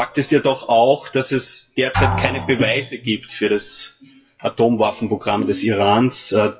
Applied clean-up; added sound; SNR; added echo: classical method WPE with log-MMSE.